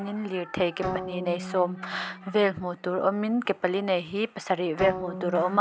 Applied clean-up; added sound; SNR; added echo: none; Bowed string instrument; 11 dB; none.